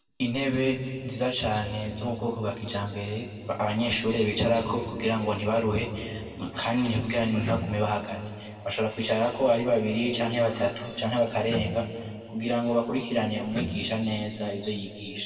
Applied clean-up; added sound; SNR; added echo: none; Electric guitar; 11 dB; reverberation time 2.3 s.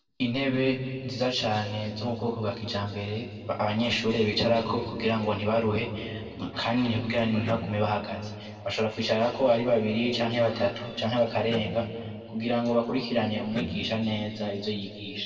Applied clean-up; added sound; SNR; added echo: neural separator model SepFormer DNS4.